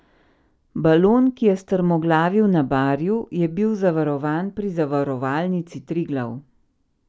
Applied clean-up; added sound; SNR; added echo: none; none; none; none.